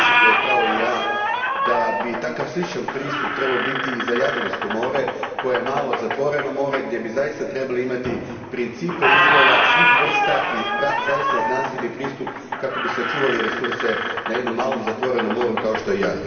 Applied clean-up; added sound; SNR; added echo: none; Squeak; -2 dB; reverberation time 2.5 s.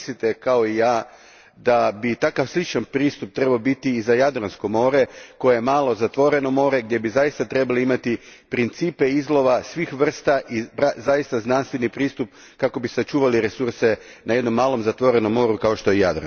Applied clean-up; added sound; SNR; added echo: none; none; none; none.